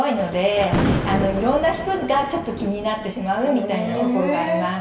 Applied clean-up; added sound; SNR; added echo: none; Thunder; 5 dB; reverberation time 1.1 s.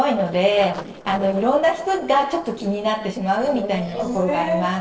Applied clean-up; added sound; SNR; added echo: neural separator model SepFormer DNS4.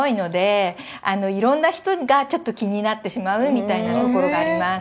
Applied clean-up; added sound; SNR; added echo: none; none; none; none.